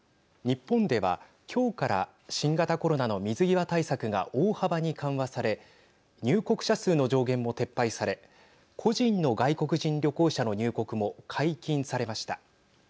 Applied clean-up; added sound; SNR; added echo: none; none; none; none.